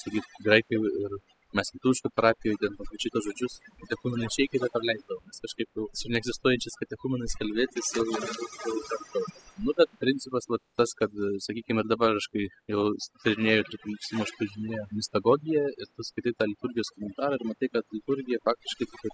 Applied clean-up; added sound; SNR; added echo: classical method spectral subtraction.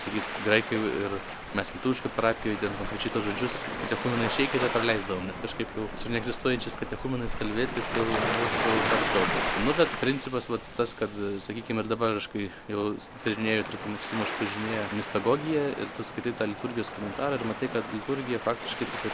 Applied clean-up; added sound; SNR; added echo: none; Waves, surf; 4 dB; none.